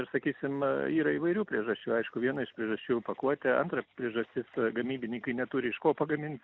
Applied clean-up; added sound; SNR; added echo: none; none; none; none.